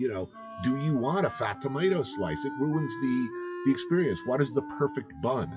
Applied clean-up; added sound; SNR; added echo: classical method WPE with log-MMSE.